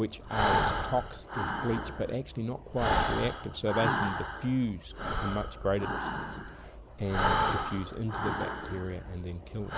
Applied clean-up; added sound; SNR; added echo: none; Breathing; -1 dB; none.